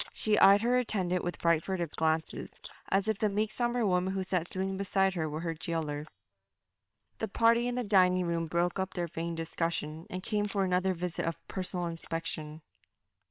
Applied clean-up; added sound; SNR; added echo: neural separator model SepFormer WHAM!.